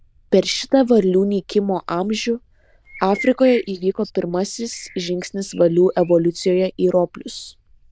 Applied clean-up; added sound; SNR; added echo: neural diffusion model UNIVERSE++.